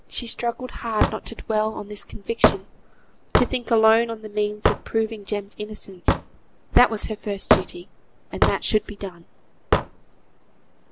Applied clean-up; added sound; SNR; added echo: none; Hammer / Wood; 2 dB; none.